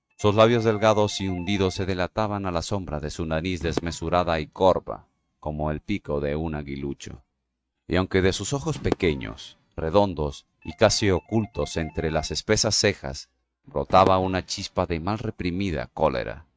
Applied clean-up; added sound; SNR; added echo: neural mask model RNNoise.